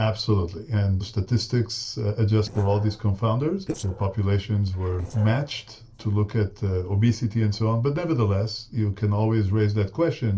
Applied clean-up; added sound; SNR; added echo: neural separator model SepFormer DNS4.